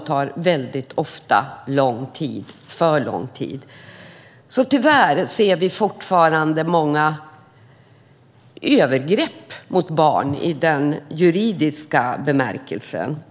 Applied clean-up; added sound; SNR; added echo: none; none; none; none.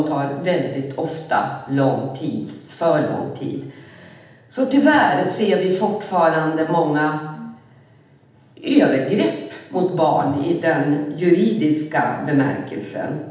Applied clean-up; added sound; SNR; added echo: none; Brass instrument; 20 dB; reverberation time 0.8 s.